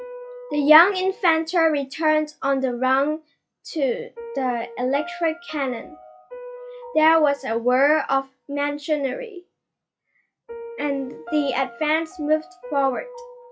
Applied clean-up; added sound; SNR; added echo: classical method log-MMSE.